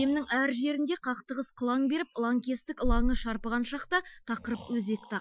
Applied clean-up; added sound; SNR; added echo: classical method Wiener filter.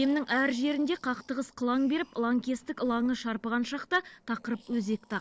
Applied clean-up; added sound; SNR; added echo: neural separator model SepFormer DNS4.